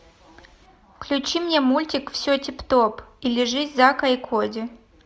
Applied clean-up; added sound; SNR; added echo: none; none; none; none.